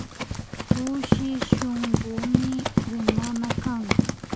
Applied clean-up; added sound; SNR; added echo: none; Run; -4 dB; none.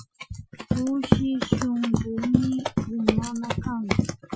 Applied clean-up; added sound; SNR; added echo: classical method Wiener filter.